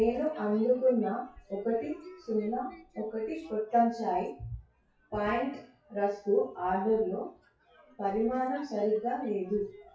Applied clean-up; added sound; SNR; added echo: classical method WPE with log-MMSE.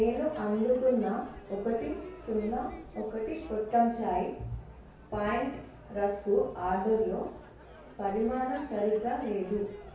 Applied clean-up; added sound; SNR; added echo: none; Crowd / Fireworks; 19 dB; reverberation time 0.6 s.